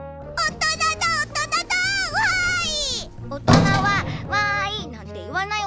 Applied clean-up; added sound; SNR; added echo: none; Sliding door; 3 dB; none.